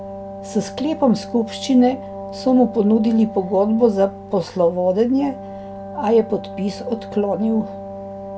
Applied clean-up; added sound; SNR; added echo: none; Wind instrument, woodwind instrument; 13 dB; none.